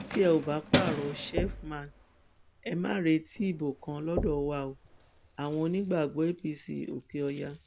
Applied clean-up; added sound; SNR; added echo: none; Keys jangling + Knock / Wood; 5 dB; none.